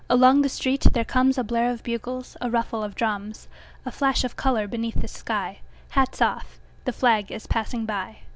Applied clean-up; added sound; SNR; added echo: none; none; none; none.